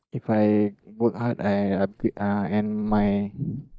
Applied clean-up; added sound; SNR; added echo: neural mask model DeepFilterNet 3.